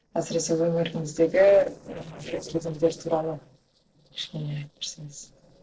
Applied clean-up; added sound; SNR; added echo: neural separator model SepFormer DNS4.